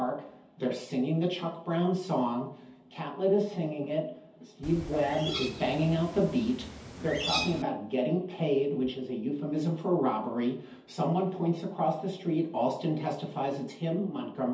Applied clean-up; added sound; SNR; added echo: none; Bird; 8 dB; reverberation time 0.5 s.